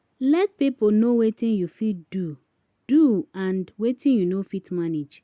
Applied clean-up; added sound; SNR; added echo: none; none; none; none.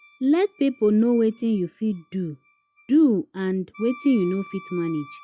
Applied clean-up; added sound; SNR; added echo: classical method log-MMSE.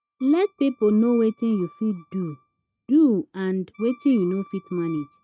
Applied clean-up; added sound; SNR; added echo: neural mask model RNNoise.